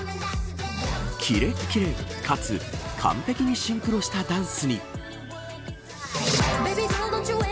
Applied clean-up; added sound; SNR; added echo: none; none; none; none.